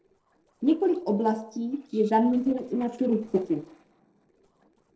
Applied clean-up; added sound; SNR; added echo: neural separator model SepFormer DNS4.